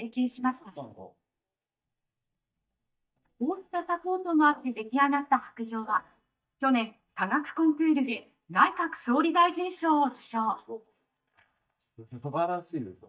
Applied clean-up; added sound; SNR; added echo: neural mask model DeepFilterNet 3.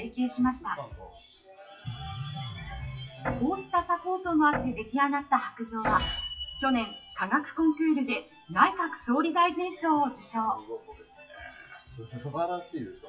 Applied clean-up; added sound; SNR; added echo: classical method WPE with log-MMSE.